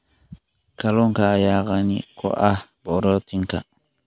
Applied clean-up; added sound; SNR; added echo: none; none; none; none.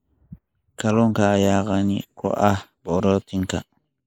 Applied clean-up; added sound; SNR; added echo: neural mask model Resemble Enhance denoiser.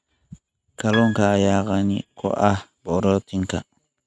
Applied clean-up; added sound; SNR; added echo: neural mask model RNNoise.